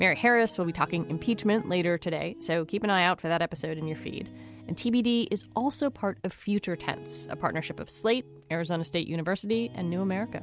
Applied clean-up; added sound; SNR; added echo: none; none; none; none.